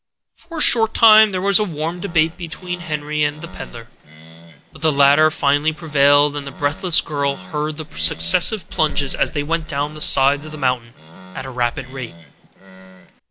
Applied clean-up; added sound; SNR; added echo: none; Animal; 19 dB; none.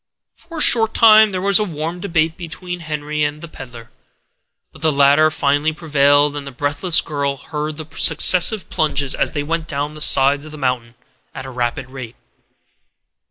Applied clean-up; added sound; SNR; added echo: none; none; none; none.